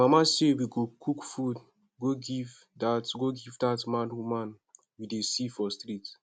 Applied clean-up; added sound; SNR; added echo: none; none; none; none.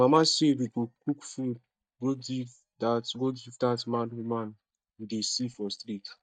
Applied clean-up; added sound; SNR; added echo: neural mask model DeepFilterNet 3.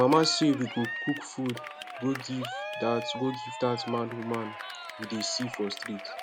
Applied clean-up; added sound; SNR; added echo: none; Cheering; 9 dB; none.